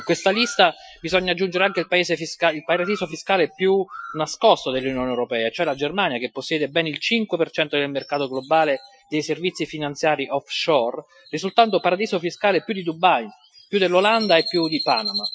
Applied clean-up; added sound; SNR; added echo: classical method Wiener filter.